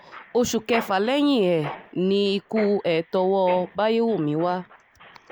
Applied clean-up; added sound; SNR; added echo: none; Mechanisms; 17 dB; none.